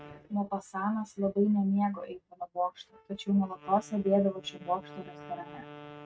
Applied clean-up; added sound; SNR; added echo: neural mask model RNNoise.